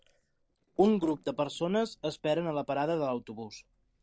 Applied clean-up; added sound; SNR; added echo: neural separator model SepFormer DNS4.